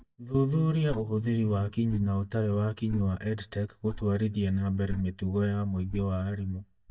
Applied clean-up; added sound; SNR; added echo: neural mask model DeepFilterNet 3.